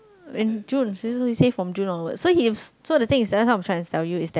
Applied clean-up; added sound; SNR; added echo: none; none; none; none.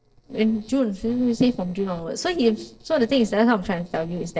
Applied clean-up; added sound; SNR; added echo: neural separator model SepFormer DNS4.